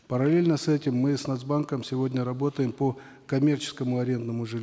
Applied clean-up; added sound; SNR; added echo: none; none; none; none.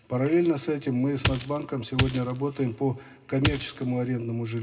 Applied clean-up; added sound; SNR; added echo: none; Coin (dropping); 1 dB; reverberation time 0.2 s.